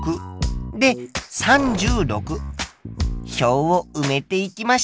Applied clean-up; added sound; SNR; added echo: none; none; none; none.